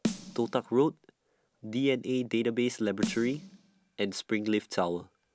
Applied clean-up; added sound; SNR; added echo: none; Snare drum; 9 dB; none.